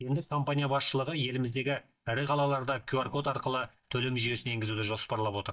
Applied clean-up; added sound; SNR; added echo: neural mask model DeepFilterNet 3.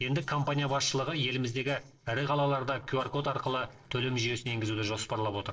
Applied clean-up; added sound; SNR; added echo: neural separator model SepFormer DNS4.